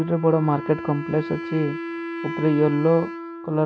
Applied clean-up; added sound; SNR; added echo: none; Wind instrument, woodwind instrument; 9 dB; none.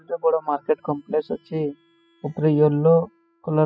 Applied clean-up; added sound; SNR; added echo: classical method spectral subtraction.